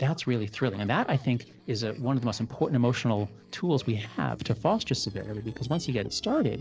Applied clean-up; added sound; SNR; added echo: neural separator model SepFormer DNS4.